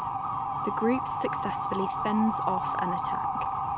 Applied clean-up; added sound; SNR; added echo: none; Motor vehicle (road) / Siren; -2 dB; none.